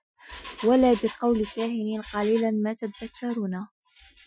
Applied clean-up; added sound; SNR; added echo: classical method Wiener filter.